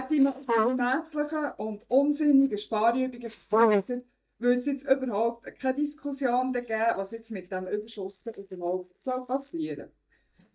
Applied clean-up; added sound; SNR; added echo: neural mask model DeepFilterNet 3.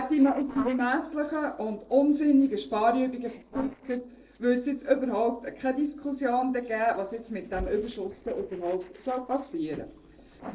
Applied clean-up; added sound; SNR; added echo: neural separator model SepFormer DNS4.